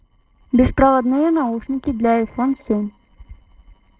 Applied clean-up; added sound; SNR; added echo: neural separator model SepFormer DNS4.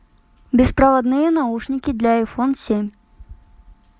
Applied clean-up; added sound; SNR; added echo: none; none; none; none.